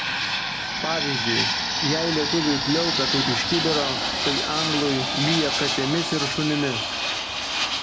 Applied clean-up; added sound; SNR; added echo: none; Fixed-wing aircraft, airplane; -2 dB; none.